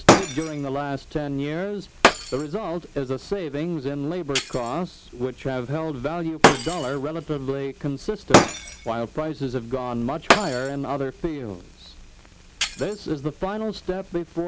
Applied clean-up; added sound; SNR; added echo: none; Shatter; -1 dB; none.